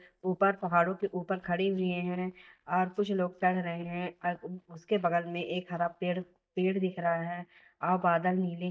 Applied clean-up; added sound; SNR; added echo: neural mask model DeepFilterNet 3.